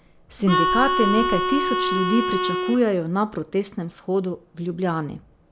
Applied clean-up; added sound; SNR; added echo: none; Harmonica; -2 dB; none.